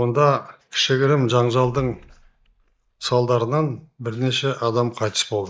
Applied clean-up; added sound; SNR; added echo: neural mask model DeepFilterNet 3.